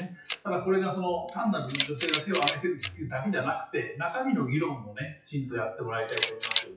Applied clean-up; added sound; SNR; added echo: classical method WPE with log-MMSE.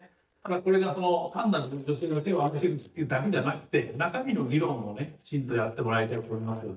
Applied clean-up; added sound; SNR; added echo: neural mask model DeepFilterNet 3.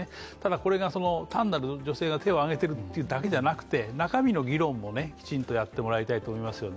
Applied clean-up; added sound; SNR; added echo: none; none; none; none.